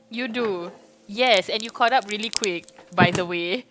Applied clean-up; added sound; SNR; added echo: none; Slam + Crack; 8 dB; none.